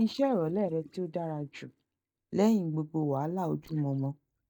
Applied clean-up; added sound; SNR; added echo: neural mask model DeepFilterNet 3.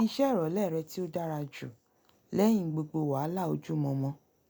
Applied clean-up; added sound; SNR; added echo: none; none; none; none.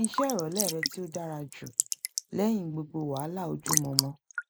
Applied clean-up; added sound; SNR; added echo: neural mask model Resemble Enhance denoiser.